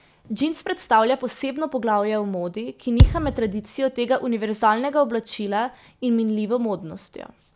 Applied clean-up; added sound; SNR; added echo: none; Thump, thud; -4 dB; none.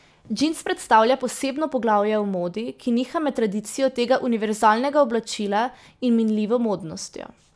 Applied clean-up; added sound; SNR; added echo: none; none; none; none.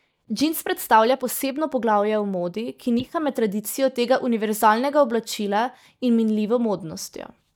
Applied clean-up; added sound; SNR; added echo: neural mask model DeepFilterNet 3.